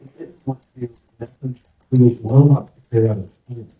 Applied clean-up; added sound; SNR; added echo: neural mask model DeepFilterNet 3.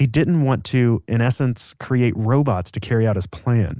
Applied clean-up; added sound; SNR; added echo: none; none; none; none.